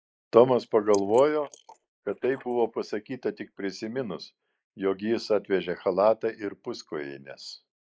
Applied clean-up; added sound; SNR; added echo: neural mask model Resemble Enhance denoiser.